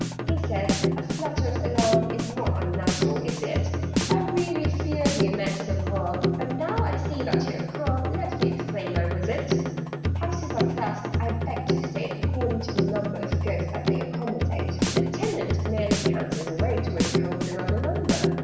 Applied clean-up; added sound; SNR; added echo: none; Drum kit; -5 dB; reverberation time 1.0 s.